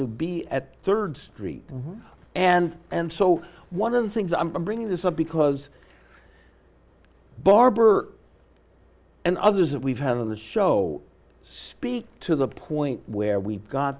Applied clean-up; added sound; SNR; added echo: none; none; none; none.